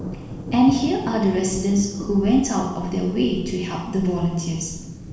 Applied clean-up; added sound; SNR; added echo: none; Thunder; 11 dB; reverberation time 1.1 s.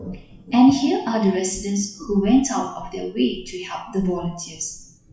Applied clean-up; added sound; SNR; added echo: classical method WPE with log-MMSE.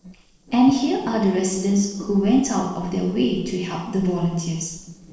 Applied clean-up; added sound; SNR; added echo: neural separator model SepFormer DNS4.